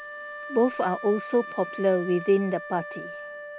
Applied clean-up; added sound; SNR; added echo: none; Wind instrument, woodwind instrument; 12 dB; none.